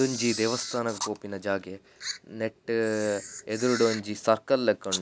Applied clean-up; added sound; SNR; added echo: none; Camera; 10 dB; none.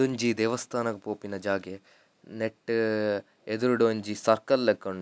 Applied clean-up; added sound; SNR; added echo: none; none; none; none.